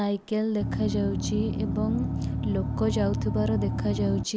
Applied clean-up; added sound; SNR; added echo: none; Engine; 0 dB; none.